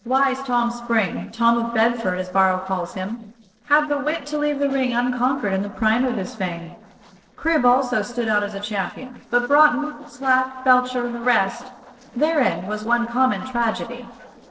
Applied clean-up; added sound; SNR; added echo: neural separator model SepFormer DNS4.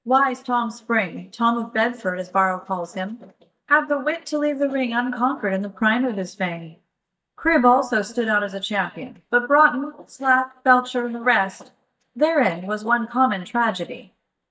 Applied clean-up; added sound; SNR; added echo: neural mask model DeepFilterNet 3.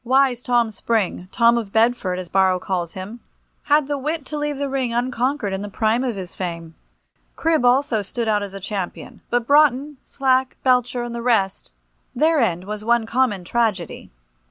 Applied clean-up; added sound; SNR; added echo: none; none; none; none.